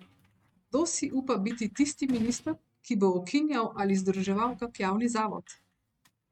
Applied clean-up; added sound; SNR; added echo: neural mask model RNNoise.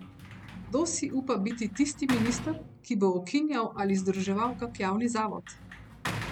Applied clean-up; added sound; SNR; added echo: none; Sliding door / Slam; 11 dB; none.